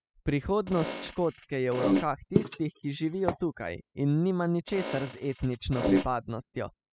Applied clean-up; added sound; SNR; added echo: classical method spectral subtraction.